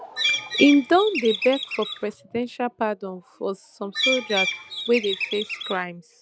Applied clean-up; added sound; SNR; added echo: none; Bird; 3 dB; none.